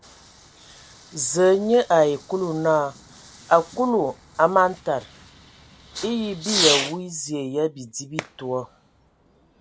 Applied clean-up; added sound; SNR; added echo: none; Fireworks; 9 dB; none.